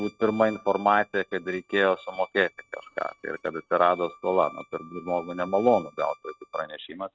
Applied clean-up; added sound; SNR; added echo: neural mask model RNNoise.